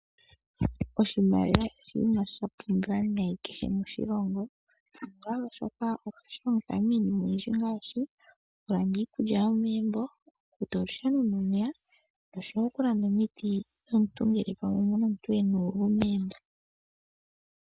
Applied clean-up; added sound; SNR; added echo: none; none; none; none.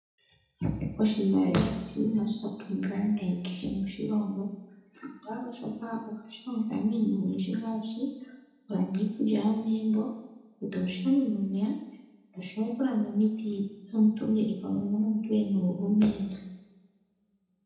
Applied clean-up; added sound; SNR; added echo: none; none; none; reverberation time 0.8 s.